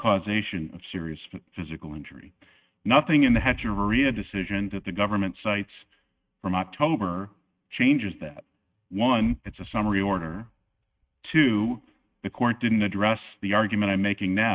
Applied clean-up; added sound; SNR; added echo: neural mask model RNNoise.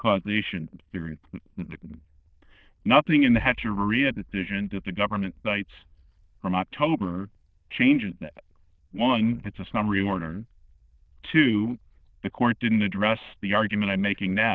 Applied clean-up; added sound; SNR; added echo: neural diffusion model UNIVERSE++.